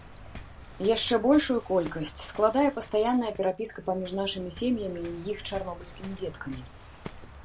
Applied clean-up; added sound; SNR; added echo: none; Waves, surf; 16 dB; none.